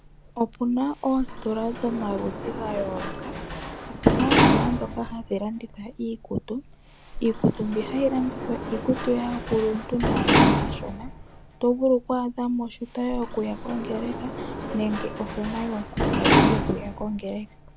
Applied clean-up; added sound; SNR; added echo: none; Sliding door; 0 dB; none.